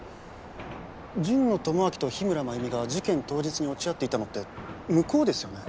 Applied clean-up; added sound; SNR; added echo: none; none; none; none.